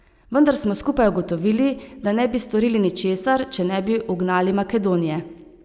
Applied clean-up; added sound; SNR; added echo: none; none; none; none.